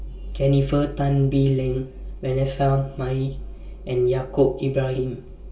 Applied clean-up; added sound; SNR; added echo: none; none; none; reverberation time 0.2 s.